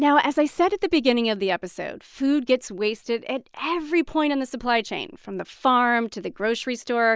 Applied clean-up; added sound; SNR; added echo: none; none; none; none.